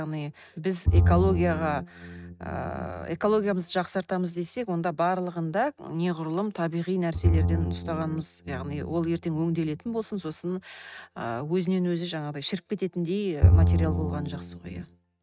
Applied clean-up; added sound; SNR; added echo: neural mask model RNNoise.